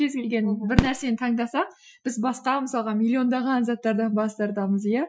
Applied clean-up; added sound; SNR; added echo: classical method Wiener filter.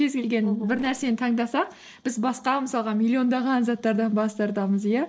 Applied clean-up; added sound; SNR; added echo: neural separator model SepFormer DNS4.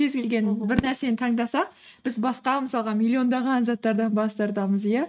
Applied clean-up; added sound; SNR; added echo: neural mask model RNNoise.